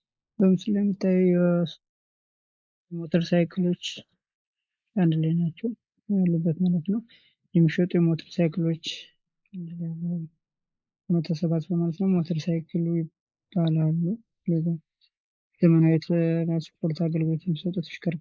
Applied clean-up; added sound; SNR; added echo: neural mask model Resemble Enhance denoiser.